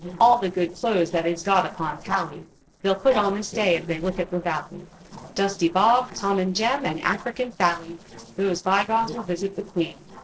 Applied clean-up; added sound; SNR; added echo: neural separator model SepFormer DNS4.